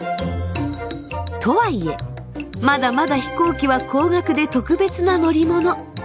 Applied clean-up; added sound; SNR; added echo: none; none; none; none.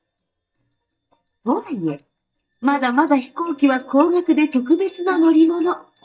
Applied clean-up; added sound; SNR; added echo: neural mask model DeepFilterNet 3.